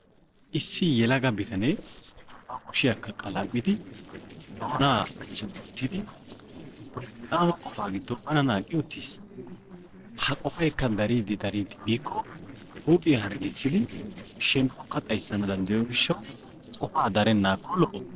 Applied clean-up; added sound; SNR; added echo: neural separator model SepFormer DNS4.